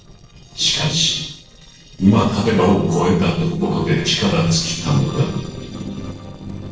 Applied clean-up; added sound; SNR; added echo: neural separator model SepFormer DNS4.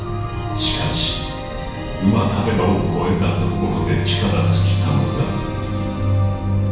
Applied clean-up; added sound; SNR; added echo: none; Fire; 10 dB; reverberation time 1.0 s.